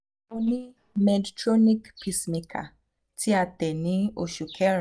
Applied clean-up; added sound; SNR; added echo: none; none; none; none.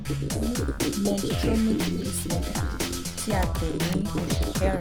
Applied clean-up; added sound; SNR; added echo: none; Drum kit + Squeak; -4 dB; none.